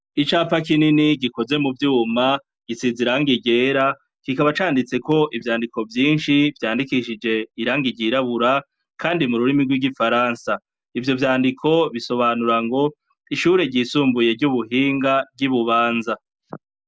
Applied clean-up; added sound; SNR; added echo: none; none; none; none.